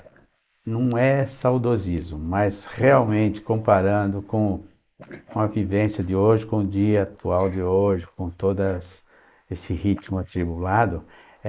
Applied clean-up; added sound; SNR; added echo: neural mask model Resemble Enhance denoiser.